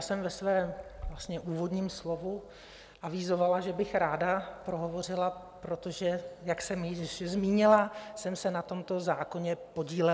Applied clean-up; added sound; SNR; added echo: none; none; none; none.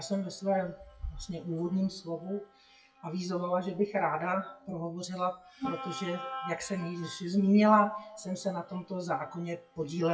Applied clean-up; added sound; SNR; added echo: classical method WPE with log-MMSE.